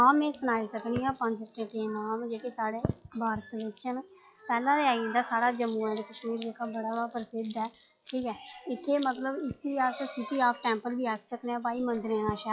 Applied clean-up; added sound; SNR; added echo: classical method log-MMSE.